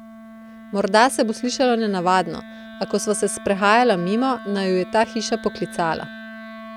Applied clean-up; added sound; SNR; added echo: none; Wind instrument, woodwind instrument; 16 dB; none.